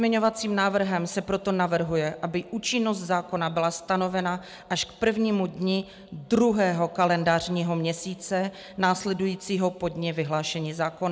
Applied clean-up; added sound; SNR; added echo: none; none; none; none.